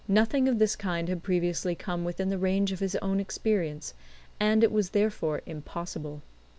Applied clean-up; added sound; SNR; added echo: none; none; none; none.